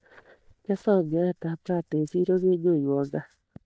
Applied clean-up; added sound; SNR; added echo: neural mask model DeepFilterNet 3.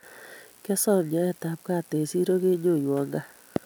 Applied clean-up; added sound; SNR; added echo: none; none; none; none.